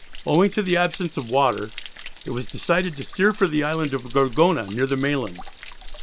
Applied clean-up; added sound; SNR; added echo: none; Stream / Trickle, dribble / Splash, splatter; 11 dB; none.